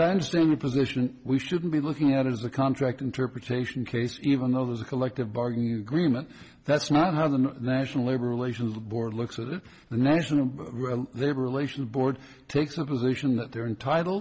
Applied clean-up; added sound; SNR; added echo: none; none; none; none.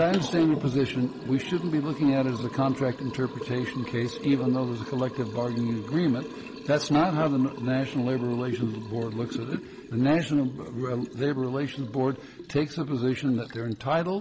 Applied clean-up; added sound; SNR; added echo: none; Liquid; 11 dB; none.